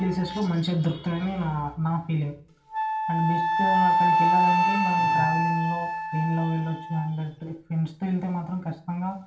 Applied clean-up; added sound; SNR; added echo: none; Wind instrument, woodwind instrument; -1 dB; reverberation time 0.3 s.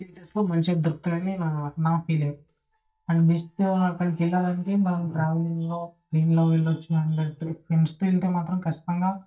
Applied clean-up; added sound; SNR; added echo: neural mask model DeepFilterNet 3.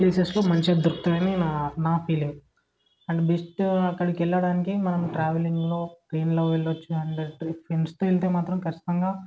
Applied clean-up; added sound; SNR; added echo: none; none; none; none.